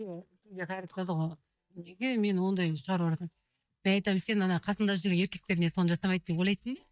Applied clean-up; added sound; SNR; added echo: neural mask model DeepFilterNet 3.